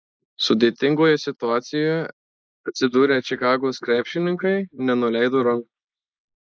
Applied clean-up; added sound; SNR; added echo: neural mask model Resemble Enhance denoiser.